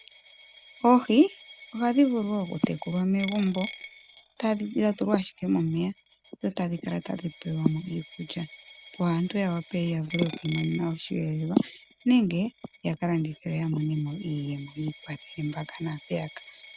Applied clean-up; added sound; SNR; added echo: none; Coin (dropping); 18 dB; none.